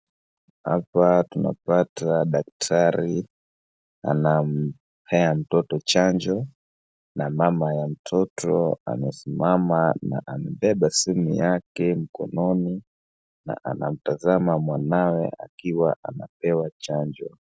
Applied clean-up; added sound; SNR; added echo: none; none; none; none.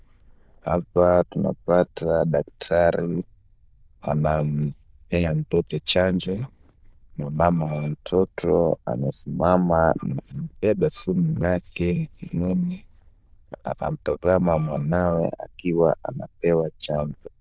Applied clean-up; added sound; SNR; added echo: neural diffusion model UNIVERSE++.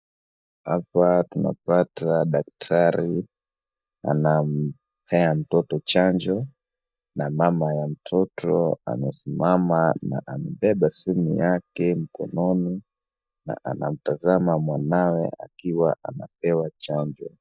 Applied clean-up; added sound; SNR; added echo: neural mask model DeepFilterNet 3.